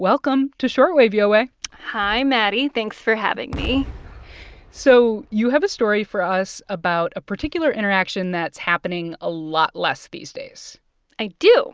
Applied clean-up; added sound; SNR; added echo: none; Explosion; 16 dB; none.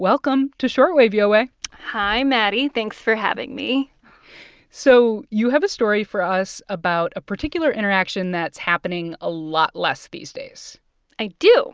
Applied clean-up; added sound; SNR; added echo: none; none; none; none.